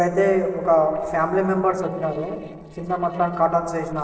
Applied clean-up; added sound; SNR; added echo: neural separator model SepFormer DNS4.